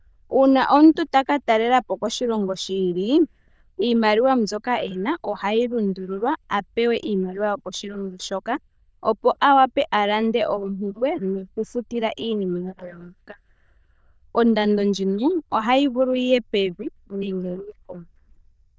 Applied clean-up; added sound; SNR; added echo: neural diffusion model UNIVERSE++.